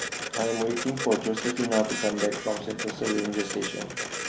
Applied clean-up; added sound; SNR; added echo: none; Printer; 5 dB; none.